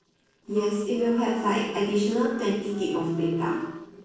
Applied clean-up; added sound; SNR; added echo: neural separator model SepFormer DNS4.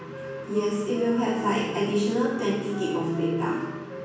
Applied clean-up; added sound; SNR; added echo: none; Wind instrument, woodwind instrument; 16 dB; reverberation time 1.2 s.